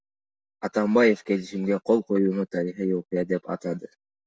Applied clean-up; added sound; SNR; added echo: none; none; none; none.